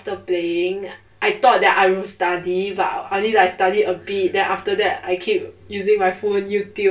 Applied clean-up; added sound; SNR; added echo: none; none; none; reverberation time 0.2 s.